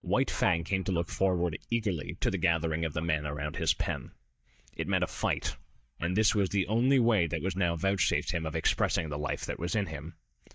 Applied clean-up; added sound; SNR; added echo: neural mask model DeepFilterNet 3.